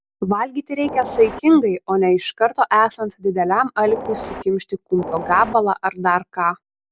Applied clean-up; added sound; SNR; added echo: none; Train; 11 dB; none.